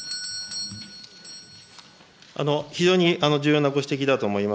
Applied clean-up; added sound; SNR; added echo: none; Doorbell; 15 dB; none.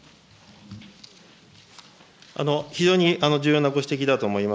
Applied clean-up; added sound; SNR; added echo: none; none; none; none.